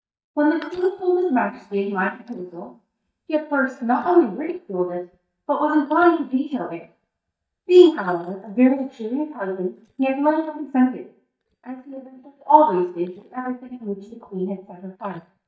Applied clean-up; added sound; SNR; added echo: neural mask model DeepFilterNet 3.